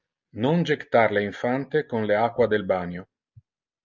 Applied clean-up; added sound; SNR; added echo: none; none; none; none.